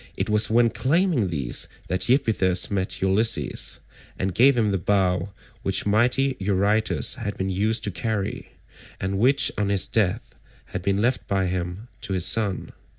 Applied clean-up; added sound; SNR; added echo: none; none; none; none.